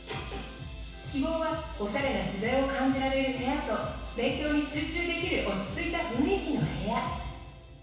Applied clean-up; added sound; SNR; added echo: none; none; none; reverberation time 1.1 s.